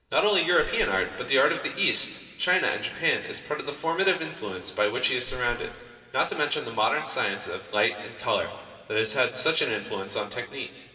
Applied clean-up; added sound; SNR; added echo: none; Squeak; 17 dB; reverberation time 1.8 s.